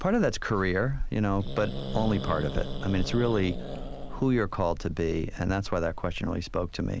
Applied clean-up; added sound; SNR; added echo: none; Growling; 6 dB; none.